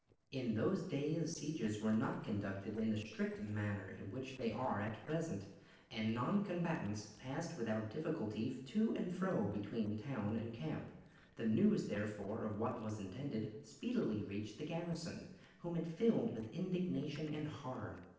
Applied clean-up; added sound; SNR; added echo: neural separator model SepFormer DNS4.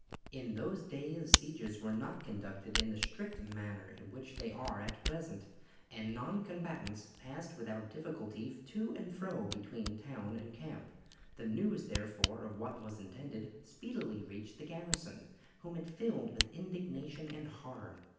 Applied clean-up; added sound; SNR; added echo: none; Camera; 1 dB; reverberation time 0.9 s.